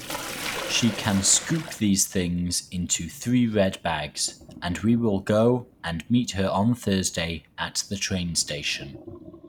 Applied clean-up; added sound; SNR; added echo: none; Sink (filling or washing); 15 dB; none.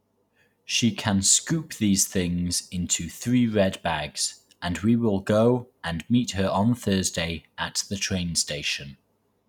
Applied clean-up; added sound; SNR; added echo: none; none; none; none.